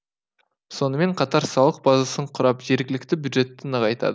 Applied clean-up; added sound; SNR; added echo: none; none; none; none.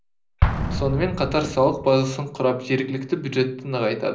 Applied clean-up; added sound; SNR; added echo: none; Explosion; 6 dB; reverberation time 0.5 s.